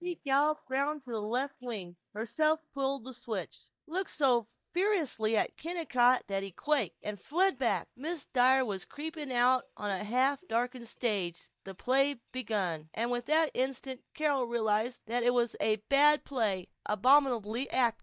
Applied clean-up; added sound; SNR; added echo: neural mask model DeepFilterNet 3.